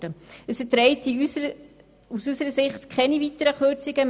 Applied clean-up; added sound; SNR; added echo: none; none; none; none.